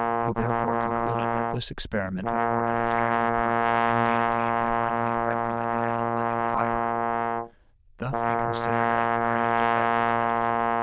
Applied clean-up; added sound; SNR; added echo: neural diffusion model UNIVERSE++.